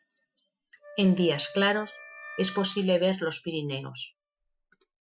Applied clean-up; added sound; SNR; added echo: classical method Wiener filter.